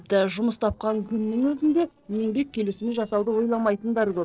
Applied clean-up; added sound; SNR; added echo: neural separator model SepFormer DNS4.